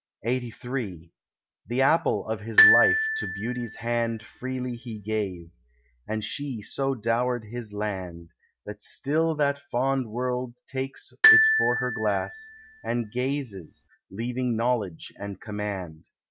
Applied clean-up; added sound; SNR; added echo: none; Glockenspiel; -3 dB; none.